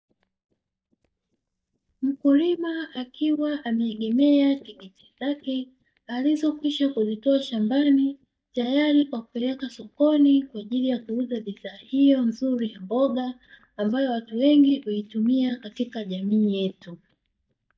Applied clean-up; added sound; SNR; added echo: neural mask model DeepFilterNet 3.